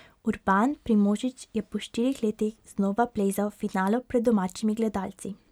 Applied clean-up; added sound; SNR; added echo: none; none; none; none.